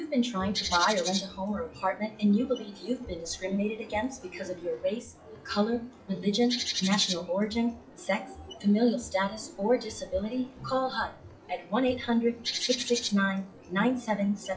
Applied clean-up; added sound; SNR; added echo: classical method WPE with log-MMSE.